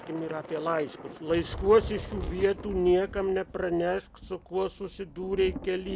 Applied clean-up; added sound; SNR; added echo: none; Thunder / Rain; 12 dB; none.